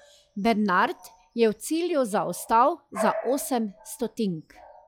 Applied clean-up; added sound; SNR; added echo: classical method log-MMSE.